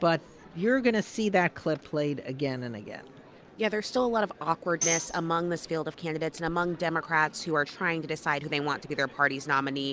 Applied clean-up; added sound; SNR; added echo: none; Tambourine; 7 dB; none.